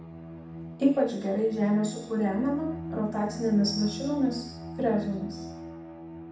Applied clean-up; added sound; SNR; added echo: none; Bowed string instrument; 10 dB; reverberation time 0.6 s.